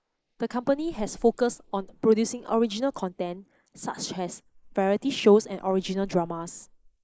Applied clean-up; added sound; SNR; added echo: neural mask model Resemble Enhance denoiser.